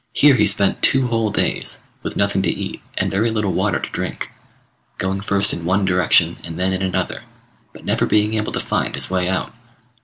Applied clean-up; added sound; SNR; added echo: none; none; none; none.